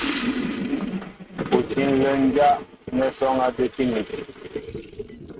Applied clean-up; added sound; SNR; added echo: neural mask model RNNoise.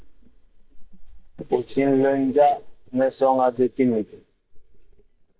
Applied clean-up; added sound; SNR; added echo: neural mask model DeepFilterNet 3.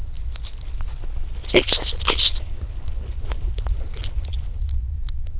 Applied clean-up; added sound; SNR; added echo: neural diffusion model UNIVERSE++.